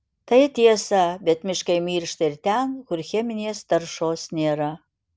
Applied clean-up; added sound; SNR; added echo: none; none; none; none.